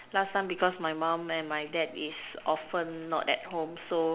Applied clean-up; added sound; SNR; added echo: none; none; none; none.